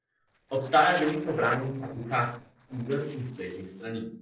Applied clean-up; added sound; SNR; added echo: neural separator model SepFormer DNS4.